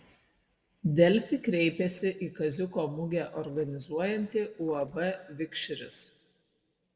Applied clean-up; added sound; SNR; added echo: neural separator model SepFormer DNS4.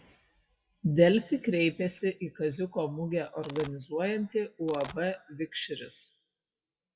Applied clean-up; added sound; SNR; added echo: classical method WPE with log-MMSE.